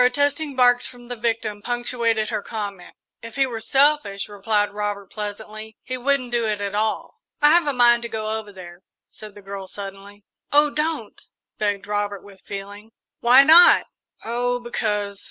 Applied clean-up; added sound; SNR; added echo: none; none; none; none.